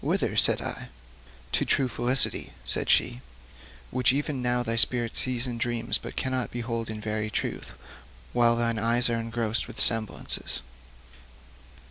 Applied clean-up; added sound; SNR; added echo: none; none; none; none.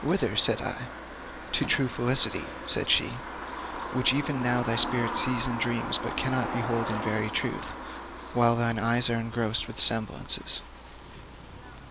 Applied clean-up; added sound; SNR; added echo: none; Bird vocalization, bird call, bird song; 9 dB; none.